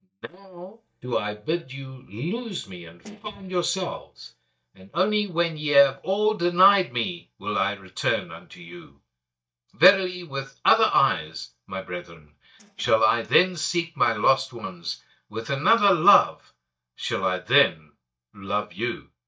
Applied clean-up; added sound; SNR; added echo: neural mask model DeepFilterNet 3.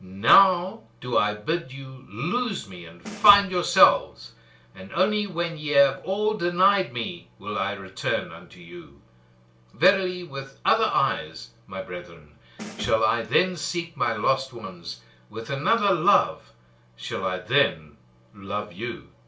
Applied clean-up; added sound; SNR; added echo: none; Snare drum; 15 dB; reverberation time 0.2 s.